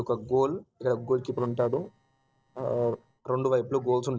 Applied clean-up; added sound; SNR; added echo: neural separator model SepFormer DNS4.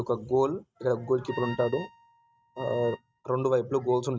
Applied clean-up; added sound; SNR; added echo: neural mask model RNNoise.